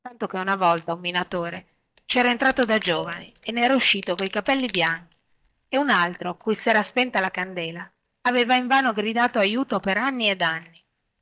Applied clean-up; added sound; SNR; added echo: neural mask model DeepFilterNet 3.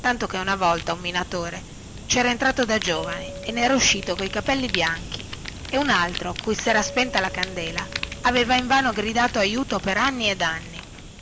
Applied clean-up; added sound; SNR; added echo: none; Fire + Doorbell; 10 dB; none.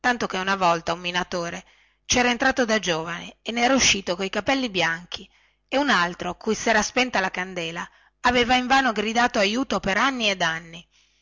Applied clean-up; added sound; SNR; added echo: none; none; none; none.